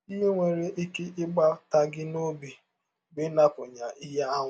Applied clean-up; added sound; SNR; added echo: none; none; none; none.